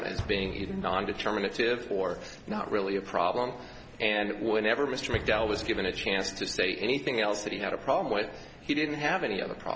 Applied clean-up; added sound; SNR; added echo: none; Explosion; 16 dB; none.